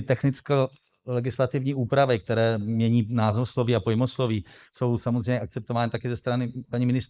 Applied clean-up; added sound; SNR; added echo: neural mask model Resemble Enhance denoiser.